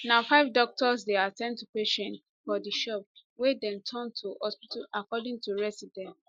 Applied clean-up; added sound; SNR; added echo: neural mask model Resemble Enhance denoiser.